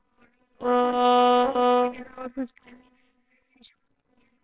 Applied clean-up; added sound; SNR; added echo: neural separator model SepFormer WHAMR!.